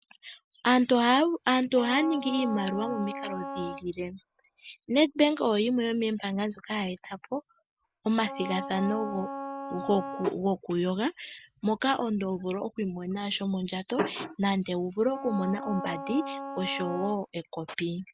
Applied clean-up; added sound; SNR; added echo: none; Wind instrument, woodwind instrument; 10 dB; none.